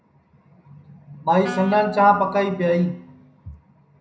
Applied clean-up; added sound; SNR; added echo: none; Wind instrument, woodwind instrument; 16 dB; reverberation time 0.5 s.